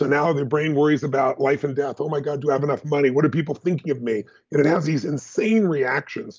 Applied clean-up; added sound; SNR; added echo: none; none; none; none.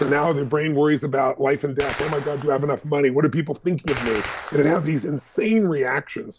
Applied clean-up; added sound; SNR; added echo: none; Gunshot, gunfire; 15 dB; none.